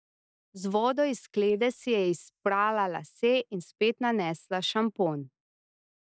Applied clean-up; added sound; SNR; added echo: neural mask model DeepFilterNet 3.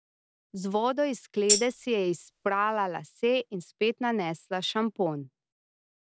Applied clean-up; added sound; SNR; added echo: none; Tambourine; 0 dB; none.